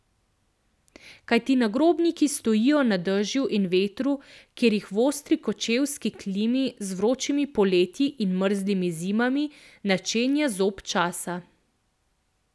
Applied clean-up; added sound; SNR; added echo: none; none; none; none.